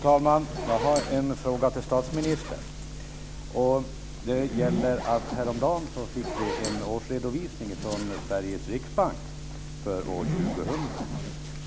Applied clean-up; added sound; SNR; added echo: none; Zipper (clothing); 9 dB; none.